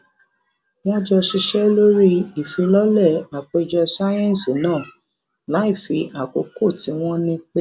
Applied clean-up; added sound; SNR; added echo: none; none; none; none.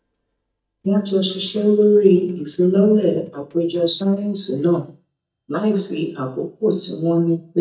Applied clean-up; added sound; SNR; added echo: neural mask model DeepFilterNet 3.